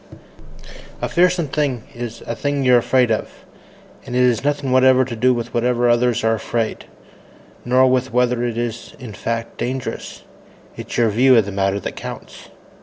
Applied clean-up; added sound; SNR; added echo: none; none; none; none.